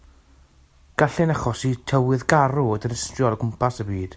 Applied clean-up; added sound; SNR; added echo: none; none; none; none.